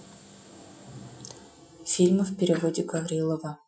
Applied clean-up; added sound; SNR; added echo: classical method Wiener filter.